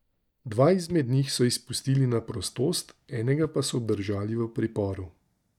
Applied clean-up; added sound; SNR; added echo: neural mask model DeepFilterNet 3.